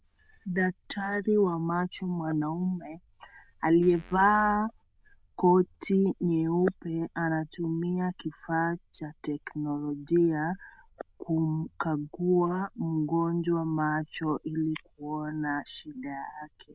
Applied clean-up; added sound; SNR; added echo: neural diffusion model UNIVERSE++.